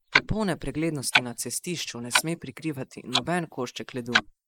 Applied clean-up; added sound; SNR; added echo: neural mask model Resemble Enhance denoiser.